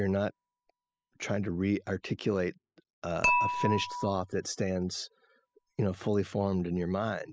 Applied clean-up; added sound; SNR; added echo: classical method spectral subtraction.